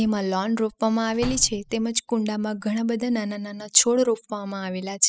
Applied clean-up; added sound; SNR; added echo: classical method spectral subtraction.